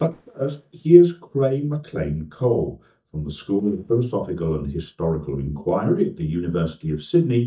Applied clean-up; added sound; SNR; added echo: neural mask model DeepFilterNet 3.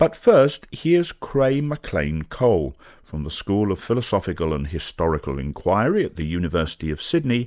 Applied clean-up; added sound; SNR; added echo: none; none; none; none.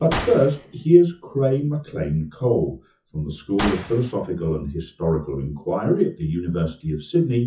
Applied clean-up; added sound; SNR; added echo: classical method WPE with log-MMSE.